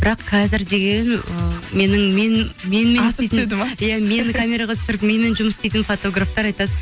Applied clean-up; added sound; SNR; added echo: none; none; none; none.